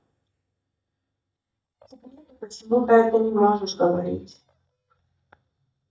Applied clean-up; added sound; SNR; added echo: neural mask model DeepFilterNet 3.